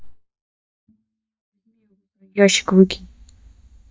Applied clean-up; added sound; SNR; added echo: neural mask model DeepFilterNet 3.